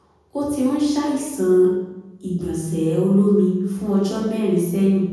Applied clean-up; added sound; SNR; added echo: none; none; none; reverberation time 1.3 s.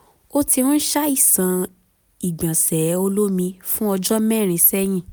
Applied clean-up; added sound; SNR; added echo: none; none; none; none.